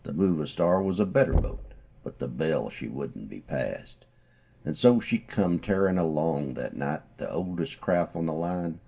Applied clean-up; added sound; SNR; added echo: none; Knock / Wood; 6 dB; reverberation time 0.2 s.